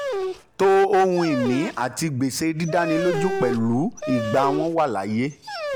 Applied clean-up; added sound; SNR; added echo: none; Dog; 7 dB; none.